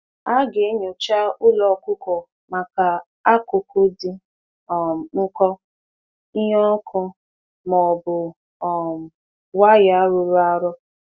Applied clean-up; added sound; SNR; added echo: none; none; none; none.